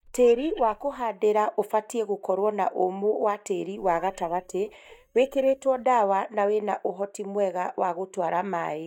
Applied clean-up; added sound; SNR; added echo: neural mask model DeepFilterNet 3.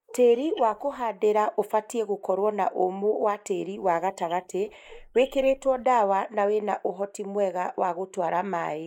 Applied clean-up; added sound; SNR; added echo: neural mask model Resemble Enhance denoiser.